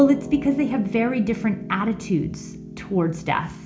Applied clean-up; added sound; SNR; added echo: none; Piano; 13 dB; reverberation time 0.4 s.